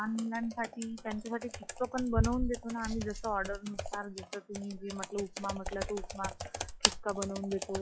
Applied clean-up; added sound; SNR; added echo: classical method log-MMSE.